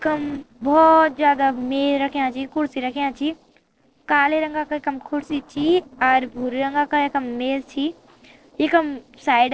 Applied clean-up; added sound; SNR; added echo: neural separator model SepFormer DNS4.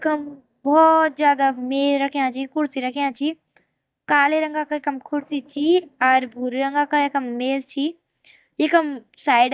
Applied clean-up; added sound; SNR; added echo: neural mask model DeepFilterNet 3.